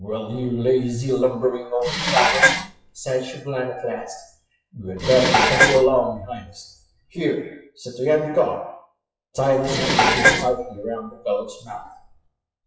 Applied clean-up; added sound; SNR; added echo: classical method WPE with log-MMSE.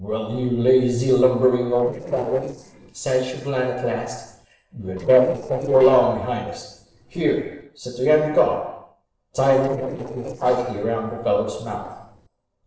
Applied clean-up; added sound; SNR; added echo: neural separator model SepFormer DNS4.